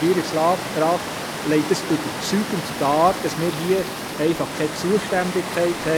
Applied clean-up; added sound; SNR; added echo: none; Water; 7 dB; none.